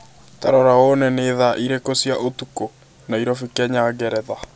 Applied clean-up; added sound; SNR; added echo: none; none; none; none.